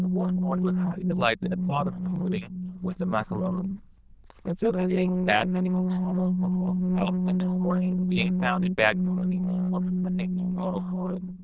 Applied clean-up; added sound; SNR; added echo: neural diffusion model UNIVERSE++.